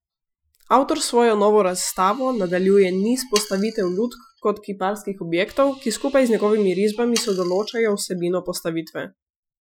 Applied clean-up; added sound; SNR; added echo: classical method Wiener filter.